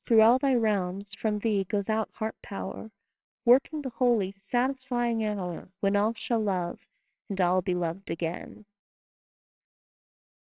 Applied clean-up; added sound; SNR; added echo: neural separator model SepFormer WHAMR!.